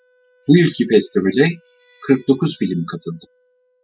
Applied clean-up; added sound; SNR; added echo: classical method spectral subtraction.